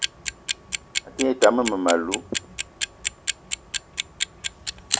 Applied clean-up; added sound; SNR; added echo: none; Clock; 3 dB; none.